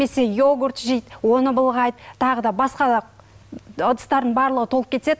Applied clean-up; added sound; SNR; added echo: none; none; none; none.